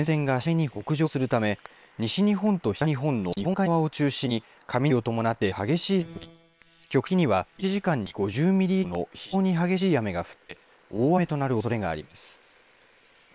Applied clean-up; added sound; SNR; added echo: neural separator model SepFormer WHAM!.